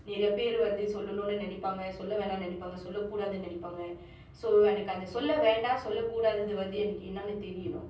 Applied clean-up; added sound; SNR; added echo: none; none; none; reverberation time 0.6 s.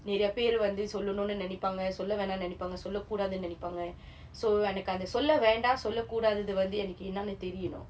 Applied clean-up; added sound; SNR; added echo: none; none; none; none.